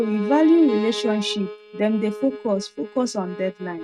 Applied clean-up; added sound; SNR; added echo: neural mask model RNNoise.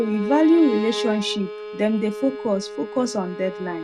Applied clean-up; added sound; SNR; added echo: none; Bowed string instrument + Bowed string instrument; 9 dB; none.